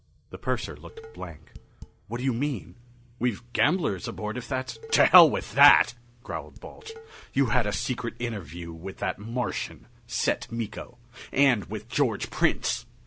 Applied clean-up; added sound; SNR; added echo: none; Dishes, pots, and pans; 19 dB; none.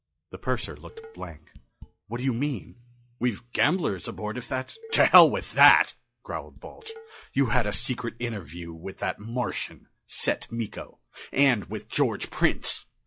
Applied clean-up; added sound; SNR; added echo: classical method log-MMSE.